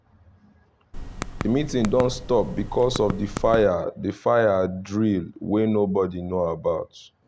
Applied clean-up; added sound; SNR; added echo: none; Typing; 8 dB; none.